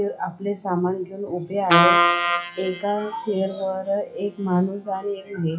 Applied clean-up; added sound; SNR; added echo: classical method WPE with log-MMSE.